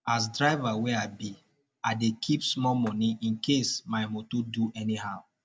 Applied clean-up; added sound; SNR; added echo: none; Clapping; 19 dB; none.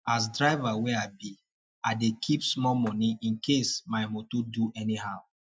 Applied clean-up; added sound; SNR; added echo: classical method Wiener filter.